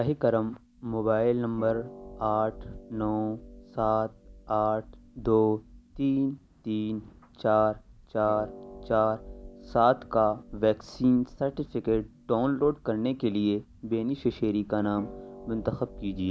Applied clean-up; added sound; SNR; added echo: none; Harp; 19 dB; none.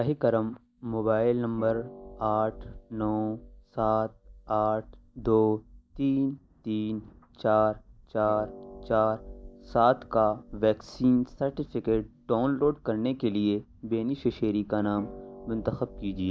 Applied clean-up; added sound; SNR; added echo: neural mask model DeepFilterNet 3.